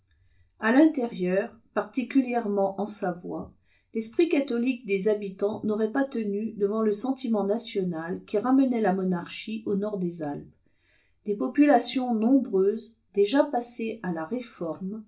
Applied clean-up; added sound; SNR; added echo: none; none; none; reverberation time 0.2 s.